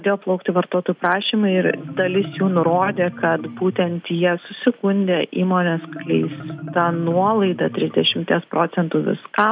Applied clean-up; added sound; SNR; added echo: none; Marimba, xylophone; 16 dB; none.